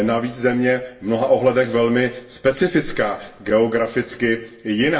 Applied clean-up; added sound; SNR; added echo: none; none; none; reverberation time 0.7 s.